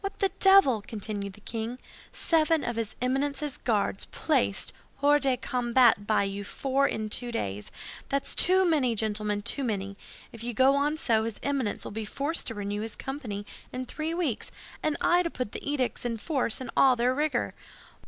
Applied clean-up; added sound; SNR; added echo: none; none; none; none.